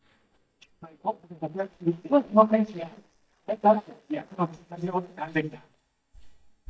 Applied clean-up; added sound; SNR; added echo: neural mask model DeepFilterNet 3.